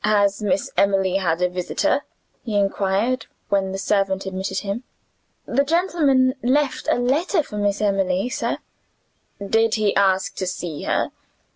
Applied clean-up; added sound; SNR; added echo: none; none; none; none.